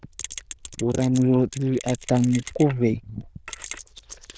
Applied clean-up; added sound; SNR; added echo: neural diffusion model UNIVERSE++.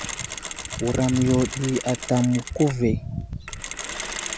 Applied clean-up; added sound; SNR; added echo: none; Mechanisms; 9 dB; none.